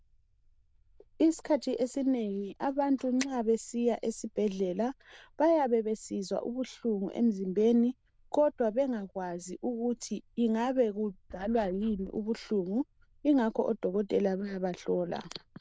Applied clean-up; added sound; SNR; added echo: neural diffusion model UNIVERSE++.